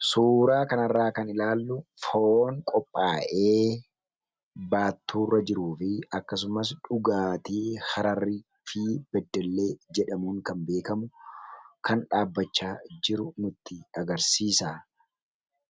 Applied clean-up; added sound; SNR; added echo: none; none; none; none.